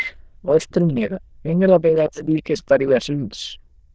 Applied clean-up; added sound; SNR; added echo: neural diffusion model UNIVERSE++.